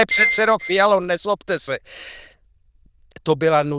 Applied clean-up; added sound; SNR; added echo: neural diffusion model UNIVERSE++.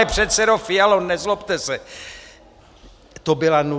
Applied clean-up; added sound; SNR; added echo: none; none; none; none.